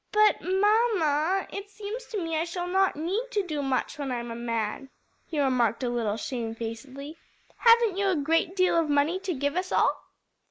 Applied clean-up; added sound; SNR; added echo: neural mask model Resemble Enhance denoiser.